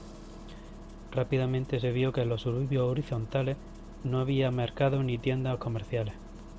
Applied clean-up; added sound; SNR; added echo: none; Engine starting; 14 dB; none.